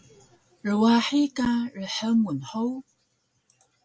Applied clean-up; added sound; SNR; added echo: none; none; none; none.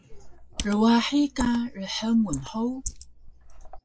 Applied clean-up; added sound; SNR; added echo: neural mask model Resemble Enhance denoiser.